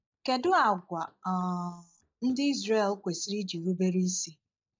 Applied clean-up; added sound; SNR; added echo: neural mask model DeepFilterNet 3.